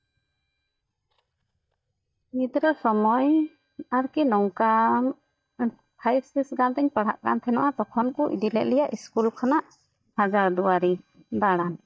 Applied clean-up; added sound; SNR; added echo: neural mask model DeepFilterNet 3.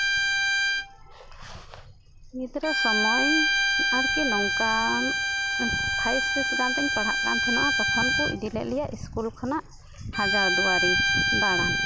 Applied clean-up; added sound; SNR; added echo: none; Bowed string instrument; -5 dB; none.